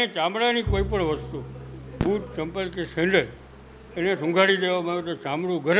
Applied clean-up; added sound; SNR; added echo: none; Bowed string instrument + Fireworks; 9 dB; none.